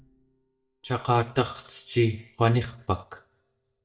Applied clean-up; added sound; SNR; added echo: neural mask model DeepFilterNet 3.